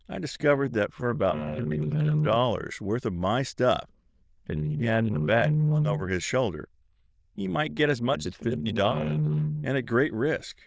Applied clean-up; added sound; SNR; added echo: neural diffusion model UNIVERSE++.